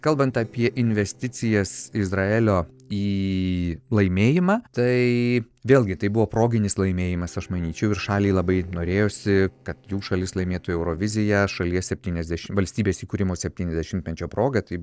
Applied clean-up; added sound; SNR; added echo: neural separator model SepFormer DNS4.